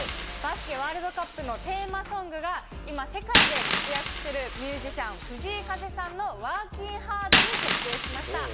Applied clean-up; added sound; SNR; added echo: none; Coin (dropping); -2 dB; none.